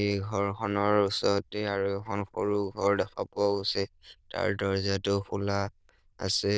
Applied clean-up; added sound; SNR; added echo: neural diffusion model UNIVERSE++.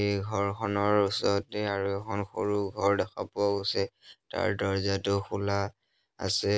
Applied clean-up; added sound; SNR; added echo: none; none; none; none.